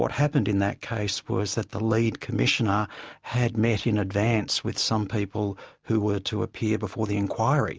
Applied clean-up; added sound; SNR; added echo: none; none; none; none.